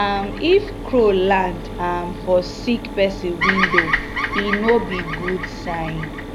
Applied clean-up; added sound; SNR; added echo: none; Bird vocalization, bird call, bird song + Mechanisms; 4 dB; none.